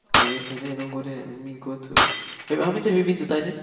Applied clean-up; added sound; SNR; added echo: none; Shatter; -3 dB; reverberation time 1.2 s.